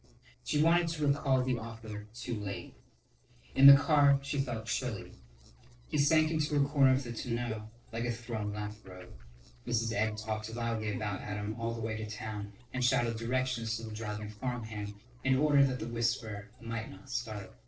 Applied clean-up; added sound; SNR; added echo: neural separator model SepFormer DNS4.